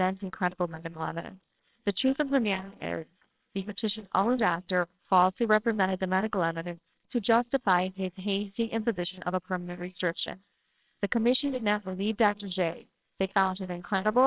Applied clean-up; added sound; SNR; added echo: neural separator model SepFormer WHAMR!.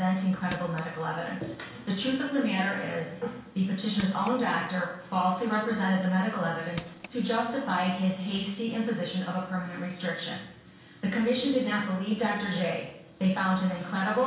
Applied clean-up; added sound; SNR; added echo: none; Crushing; 15 dB; reverberation time 0.6 s.